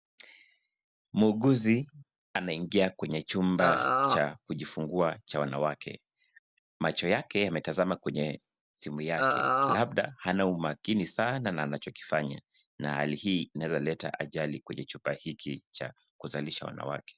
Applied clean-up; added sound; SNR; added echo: none; Burping, eructation; -4 dB; none.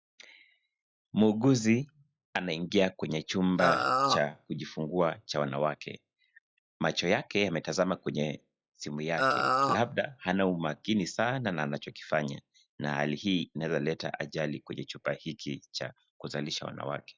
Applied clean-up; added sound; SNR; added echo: classical method log-MMSE.